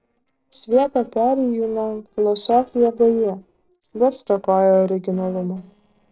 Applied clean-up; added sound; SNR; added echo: neural separator model SepFormer DNS4.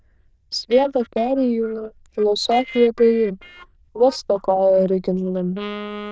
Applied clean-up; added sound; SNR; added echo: neural diffusion model UNIVERSE++.